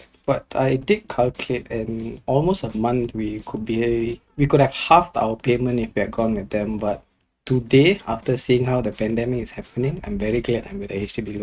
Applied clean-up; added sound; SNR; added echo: neural mask model RNNoise.